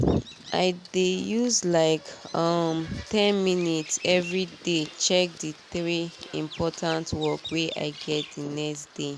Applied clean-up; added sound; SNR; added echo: none; Bird vocalization, bird call, bird song; 17 dB; none.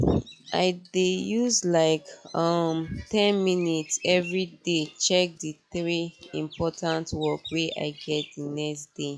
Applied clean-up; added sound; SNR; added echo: classical method log-MMSE.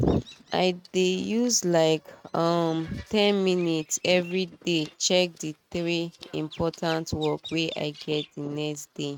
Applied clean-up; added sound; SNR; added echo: neural mask model RNNoise.